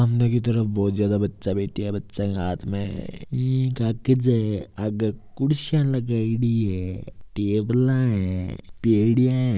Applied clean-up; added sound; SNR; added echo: none; none; none; none.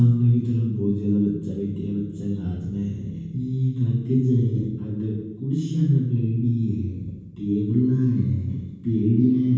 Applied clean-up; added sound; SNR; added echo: none; none; none; reverberation time 1.2 s.